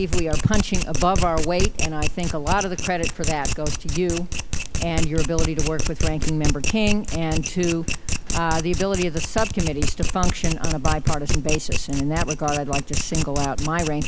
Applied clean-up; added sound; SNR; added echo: none; Domestic sounds, home sounds; -2 dB; none.